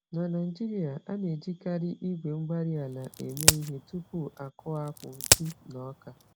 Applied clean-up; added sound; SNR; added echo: none; Crack; -4 dB; none.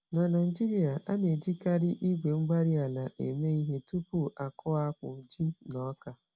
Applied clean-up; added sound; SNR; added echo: none; none; none; none.